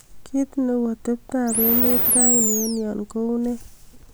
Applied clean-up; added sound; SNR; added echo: none; Animal; -4 dB; none.